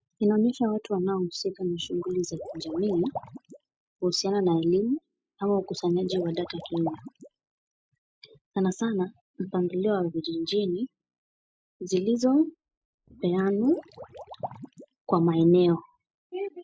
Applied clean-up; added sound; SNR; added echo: classical method spectral subtraction.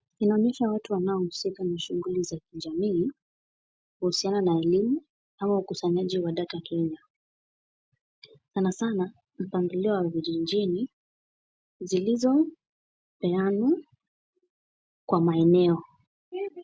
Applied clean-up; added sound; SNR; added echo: none; none; none; none.